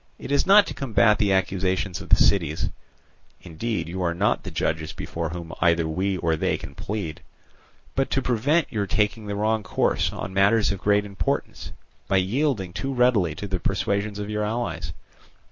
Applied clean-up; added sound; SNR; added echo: none; none; none; none.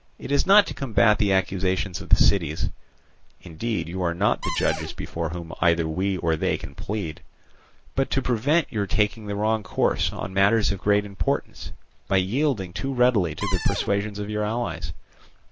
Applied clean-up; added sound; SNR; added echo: none; Cupboard open or close; 9 dB; none.